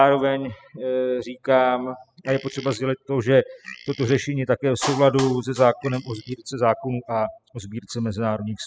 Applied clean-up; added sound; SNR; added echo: classical method spectral subtraction.